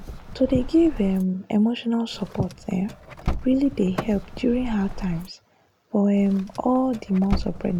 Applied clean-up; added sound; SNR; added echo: none; Car; 10 dB; none.